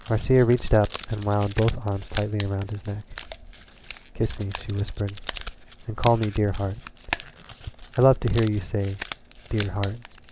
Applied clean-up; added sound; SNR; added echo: none; Tools + Crumpling, crinkling; 12 dB; none.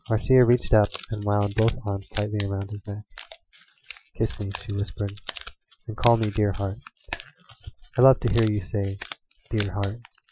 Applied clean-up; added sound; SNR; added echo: classical method Wiener filter.